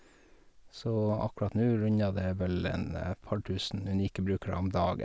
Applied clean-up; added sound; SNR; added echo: none; none; none; none.